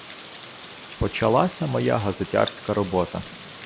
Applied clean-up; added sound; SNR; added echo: none; Rain; 13 dB; none.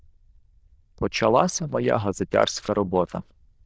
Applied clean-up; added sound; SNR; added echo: neural diffusion model UNIVERSE++.